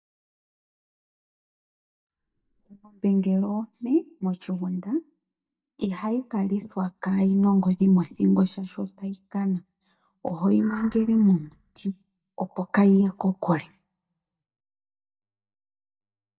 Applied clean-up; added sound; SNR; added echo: neural mask model DeepFilterNet 3.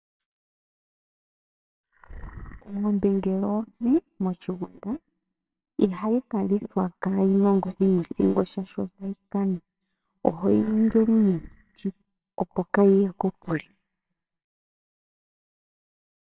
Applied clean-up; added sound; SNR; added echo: neural separator model SepFormer WHAMR!.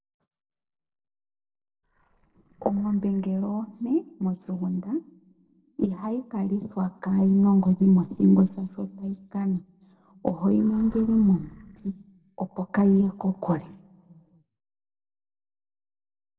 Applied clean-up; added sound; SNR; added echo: neural separator model SepFormer DNS4.